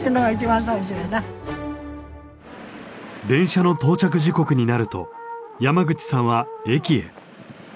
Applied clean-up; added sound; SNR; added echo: none; none; none; none.